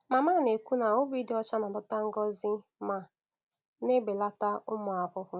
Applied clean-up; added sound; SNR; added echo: none; none; none; none.